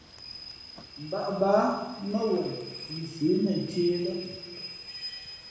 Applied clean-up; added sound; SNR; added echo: none; Rain / Train; 13 dB; reverberation time 1.0 s.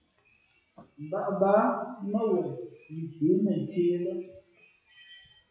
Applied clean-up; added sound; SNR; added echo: classical method WPE with log-MMSE.